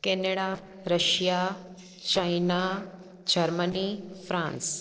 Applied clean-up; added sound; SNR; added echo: neural separator model SepFormer DNS4.